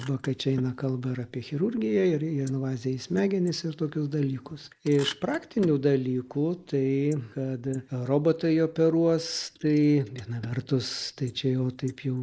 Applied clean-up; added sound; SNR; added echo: neural mask model Resemble Enhance denoiser.